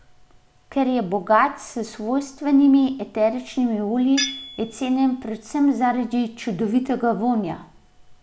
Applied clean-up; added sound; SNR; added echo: none; Tools; 13 dB; none.